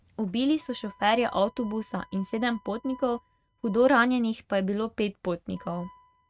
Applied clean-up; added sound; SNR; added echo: neural mask model RNNoise.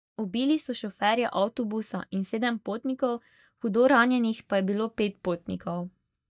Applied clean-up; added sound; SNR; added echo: neural mask model DeepFilterNet 3.